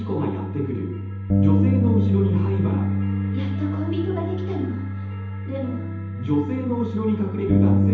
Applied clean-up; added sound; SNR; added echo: none; Bass guitar; -4 dB; reverberation time 0.8 s.